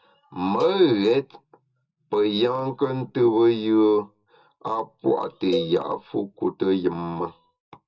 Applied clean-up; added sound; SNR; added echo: none; Cowbell; 11 dB; reverberation time 0.2 s.